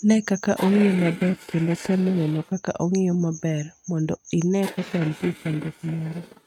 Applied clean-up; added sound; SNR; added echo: neural mask model RNNoise.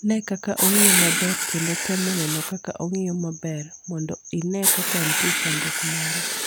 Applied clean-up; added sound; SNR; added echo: none; Writing; -2 dB; none.